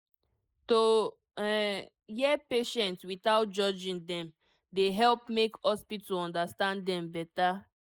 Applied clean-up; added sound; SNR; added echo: neural mask model Resemble Enhance denoiser.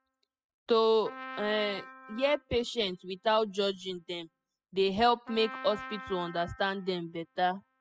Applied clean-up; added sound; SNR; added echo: classical method spectral subtraction.